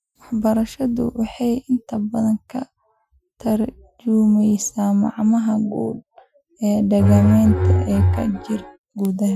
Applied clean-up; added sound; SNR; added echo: classical method Wiener filter.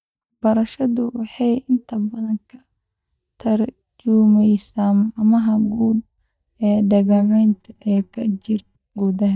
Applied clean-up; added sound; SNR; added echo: neural mask model DeepFilterNet 3.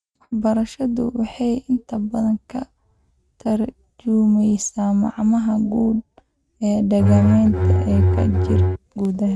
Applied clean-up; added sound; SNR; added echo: neural mask model RNNoise.